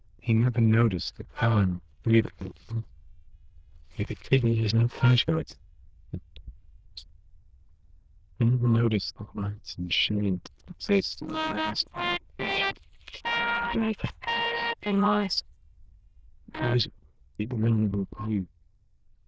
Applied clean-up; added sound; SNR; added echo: neural diffusion model UNIVERSE++.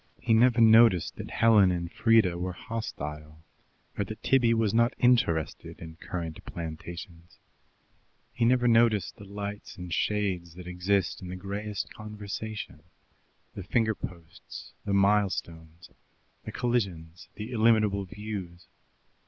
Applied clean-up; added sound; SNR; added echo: none; none; none; none.